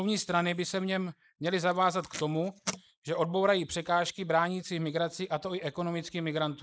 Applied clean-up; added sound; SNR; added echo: neural mask model Resemble Enhance denoiser.